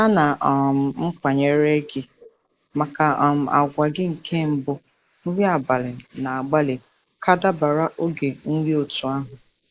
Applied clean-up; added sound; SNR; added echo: neural mask model Resemble Enhance denoiser.